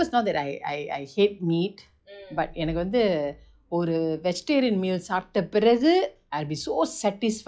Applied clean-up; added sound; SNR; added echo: classical method log-MMSE.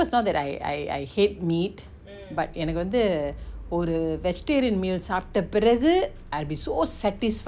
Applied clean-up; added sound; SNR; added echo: none; Idling / Engine starting / Motor vehicle (road); 18 dB; none.